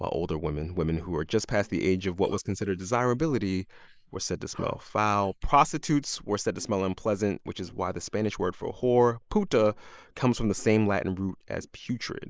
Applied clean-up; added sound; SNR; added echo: neural mask model Resemble Enhance denoiser.